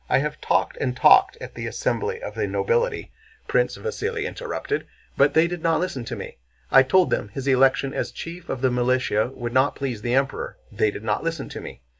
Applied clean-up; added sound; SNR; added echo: none; none; none; none.